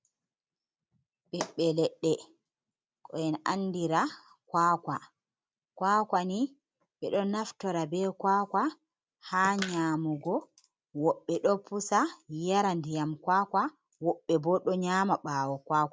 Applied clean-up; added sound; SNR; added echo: none; none; none; none.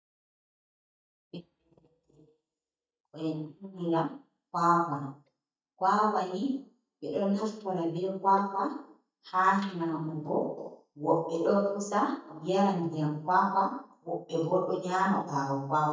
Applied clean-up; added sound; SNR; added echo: neural mask model DeepFilterNet 3.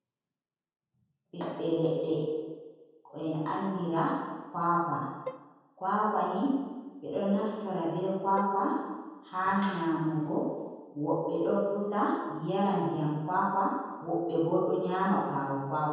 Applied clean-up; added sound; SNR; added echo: none; Bowed string instrument; 18 dB; reverberation time 1.2 s.